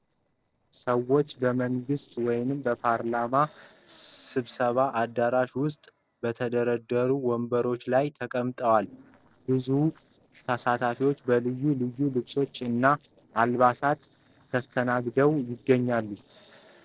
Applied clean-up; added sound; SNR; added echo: neural separator model SepFormer DNS4.